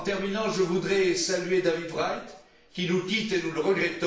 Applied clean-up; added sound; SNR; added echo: none; none; none; reverberation time 0.6 s.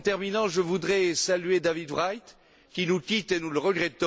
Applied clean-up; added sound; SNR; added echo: none; none; none; none.